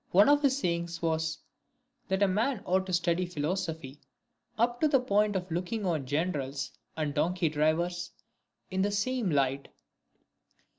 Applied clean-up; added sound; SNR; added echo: none; none; none; none.